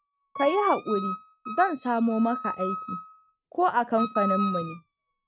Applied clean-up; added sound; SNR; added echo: neural mask model RNNoise.